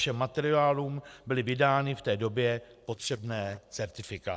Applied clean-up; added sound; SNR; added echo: neural separator model SepFormer DNS4.